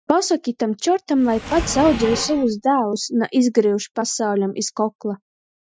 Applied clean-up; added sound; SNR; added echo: classical method Wiener filter.